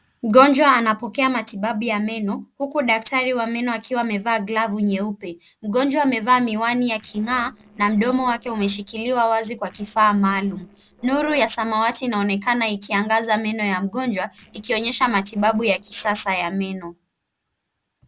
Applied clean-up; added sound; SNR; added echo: neural separator model SepFormer DNS4.